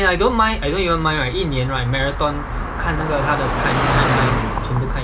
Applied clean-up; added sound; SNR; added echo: none; Car passing by; 4 dB; none.